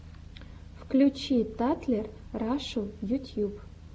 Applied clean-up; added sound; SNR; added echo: none; none; none; none.